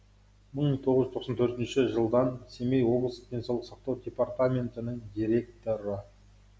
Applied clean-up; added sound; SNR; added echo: none; none; none; none.